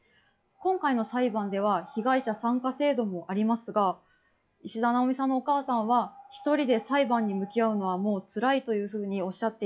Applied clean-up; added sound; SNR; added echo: classical method log-MMSE.